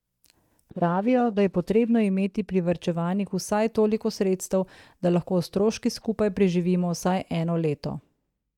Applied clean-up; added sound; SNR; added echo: neural mask model DeepFilterNet 3.